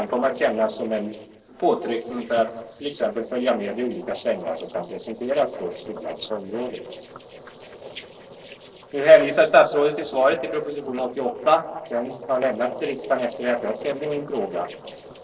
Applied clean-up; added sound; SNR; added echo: neural separator model SepFormer DNS4.